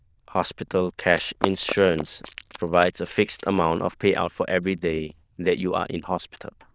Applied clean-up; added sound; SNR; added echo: neural diffusion model UNIVERSE++.